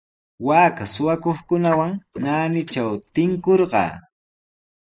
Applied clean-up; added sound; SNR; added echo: neural mask model Resemble Enhance denoiser.